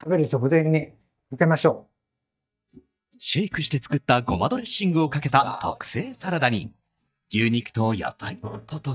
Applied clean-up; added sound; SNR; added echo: neural mask model DeepFilterNet 3.